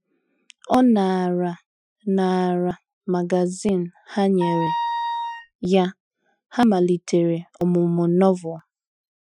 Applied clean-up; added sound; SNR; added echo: classical method Wiener filter.